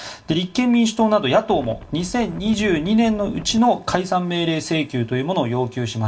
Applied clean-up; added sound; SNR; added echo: none; Wind; 17 dB; reverberation time 0.2 s.